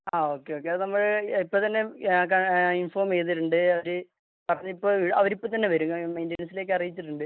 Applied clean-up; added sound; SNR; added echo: neural mask model Resemble Enhance denoiser.